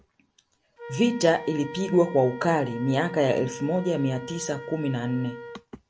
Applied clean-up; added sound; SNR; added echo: none; Wind instrument, woodwind instrument; 14 dB; none.